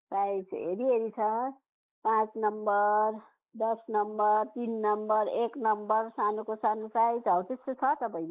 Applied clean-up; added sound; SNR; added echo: neural mask model Resemble Enhance denoiser.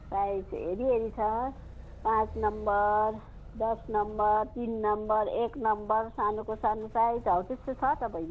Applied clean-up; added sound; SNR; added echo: none; Motor vehicle (road); 16 dB; none.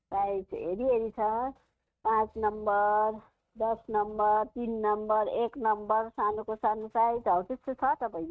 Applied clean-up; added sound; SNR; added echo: neural mask model RNNoise.